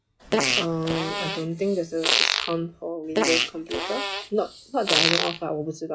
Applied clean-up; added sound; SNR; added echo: classical method log-MMSE.